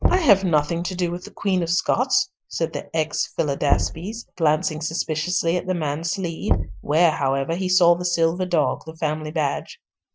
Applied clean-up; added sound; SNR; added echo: classical method Wiener filter.